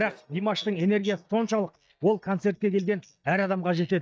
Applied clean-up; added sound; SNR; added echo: neural mask model DeepFilterNet 3.